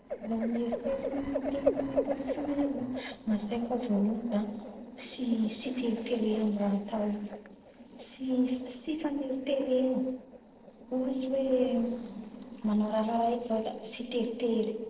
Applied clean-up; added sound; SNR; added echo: neural separator model SepFormer DNS4.